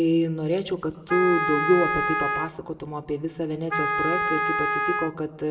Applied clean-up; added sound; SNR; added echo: none; Wind instrument, woodwind instrument; 1 dB; reverberation time 0.8 s.